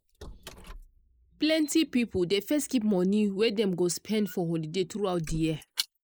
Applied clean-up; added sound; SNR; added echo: neural mask model Resemble Enhance denoiser.